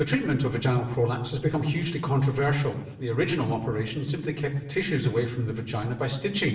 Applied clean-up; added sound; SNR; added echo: none; none; none; reverberation time 0.8 s.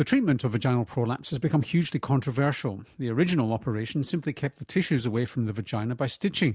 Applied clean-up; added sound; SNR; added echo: none; none; none; none.